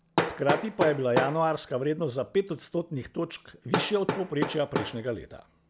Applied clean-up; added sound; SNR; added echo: none; Hammer; 4 dB; none.